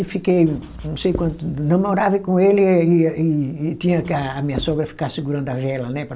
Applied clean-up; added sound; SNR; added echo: none; Writing; 16 dB; none.